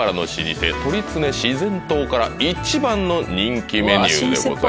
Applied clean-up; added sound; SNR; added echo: none; Alarm; 19 dB; none.